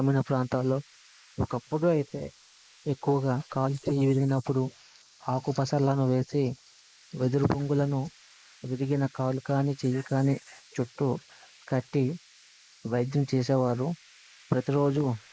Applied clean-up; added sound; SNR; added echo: neural mask model Resemble Enhance denoiser.